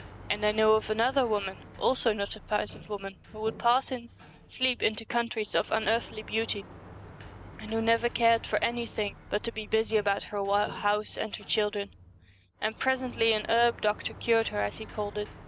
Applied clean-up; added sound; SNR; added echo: none; Sliding door; 17 dB; none.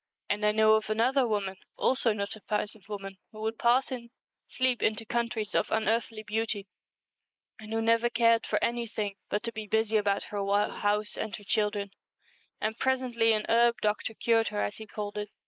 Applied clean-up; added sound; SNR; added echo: neural mask model Resemble Enhance denoiser.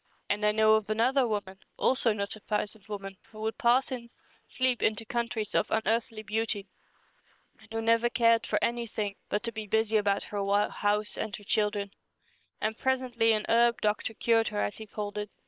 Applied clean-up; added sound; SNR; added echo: neural separator model SepFormer WHAM!.